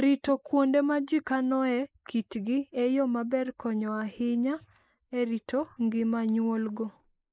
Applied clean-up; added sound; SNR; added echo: neural mask model Resemble Enhance denoiser.